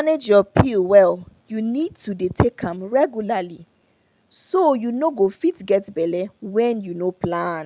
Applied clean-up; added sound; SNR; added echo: none; none; none; none.